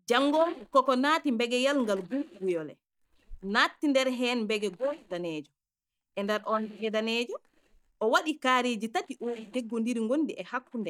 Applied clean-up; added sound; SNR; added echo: neural mask model DeepFilterNet 3.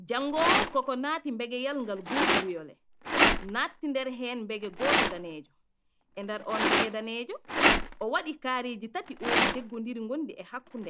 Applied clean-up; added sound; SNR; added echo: none; Rattle; -3 dB; none.